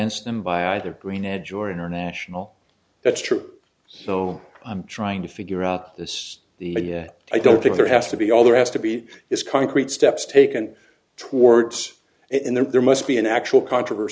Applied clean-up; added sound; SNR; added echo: none; none; none; none.